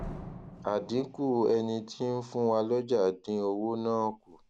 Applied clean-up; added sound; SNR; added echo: none; Slam; 18 dB; none.